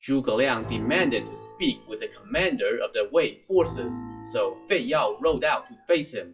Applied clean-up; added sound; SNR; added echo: classical method WPE with log-MMSE.